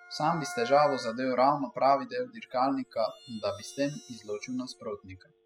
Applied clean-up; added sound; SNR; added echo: classical method spectral subtraction.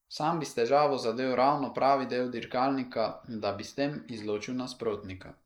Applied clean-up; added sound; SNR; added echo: neural mask model Resemble Enhance denoiser.